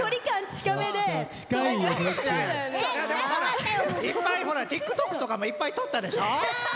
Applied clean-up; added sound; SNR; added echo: none; none; none; none.